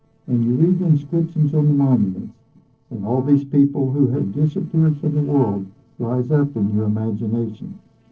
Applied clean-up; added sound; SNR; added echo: neural separator model SepFormer DNS4.